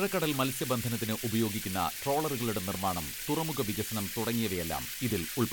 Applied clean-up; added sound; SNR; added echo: none; Bathtub (filling or washing); 7 dB; none.